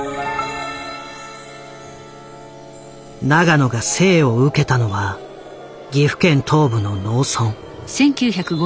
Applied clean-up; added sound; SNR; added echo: none; none; none; none.